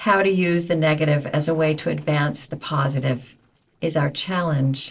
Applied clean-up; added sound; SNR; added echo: neural separator model SepFormer DNS4.